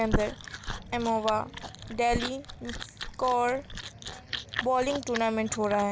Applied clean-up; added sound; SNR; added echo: none; Chewing, mastication; 7 dB; none.